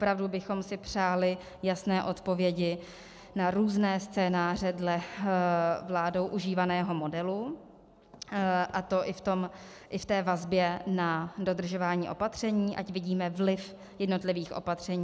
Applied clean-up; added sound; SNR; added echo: none; none; none; none.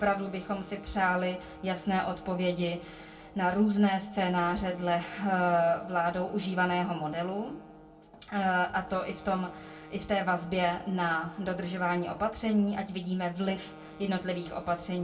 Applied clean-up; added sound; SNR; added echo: none; Wind instrument, woodwind instrument; 20 dB; reverberation time 0.2 s.